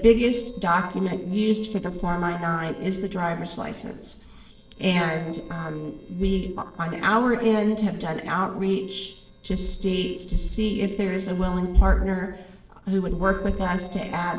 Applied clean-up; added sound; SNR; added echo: neural separator model SepFormer DNS4.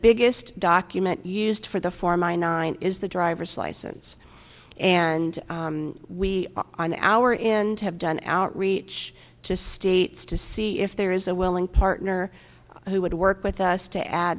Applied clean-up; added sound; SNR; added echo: none; none; none; none.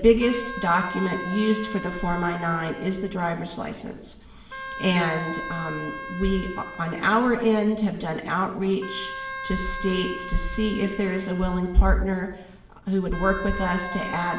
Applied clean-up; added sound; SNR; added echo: none; Wind instrument, woodwind instrument; 12 dB; reverberation time 0.8 s.